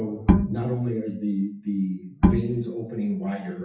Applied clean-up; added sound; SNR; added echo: classical method WPE with log-MMSE.